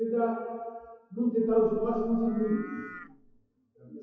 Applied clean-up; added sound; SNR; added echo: classical method WPE with log-MMSE.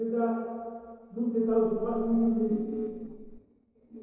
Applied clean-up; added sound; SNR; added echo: neural separator model SepFormer DNS4.